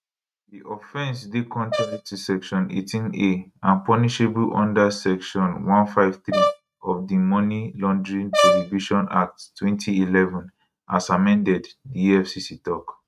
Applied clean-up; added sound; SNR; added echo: neural mask model RNNoise.